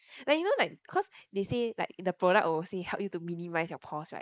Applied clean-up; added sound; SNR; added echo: neural mask model Resemble Enhance denoiser.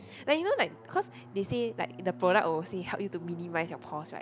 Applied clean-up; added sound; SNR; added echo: none; Drum; 17 dB; none.